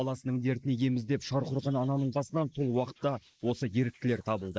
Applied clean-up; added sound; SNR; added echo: neural mask model Resemble Enhance denoiser.